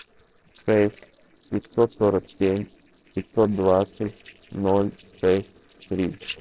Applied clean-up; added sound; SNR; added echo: neural separator model SepFormer DNS4.